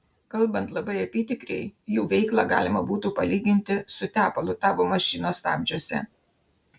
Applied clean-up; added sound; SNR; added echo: none; none; none; none.